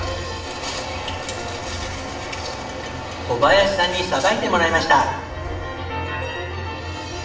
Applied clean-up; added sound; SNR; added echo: none; none; none; reverberation time 0.8 s.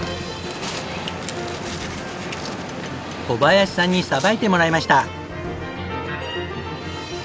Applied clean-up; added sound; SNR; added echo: none; none; none; none.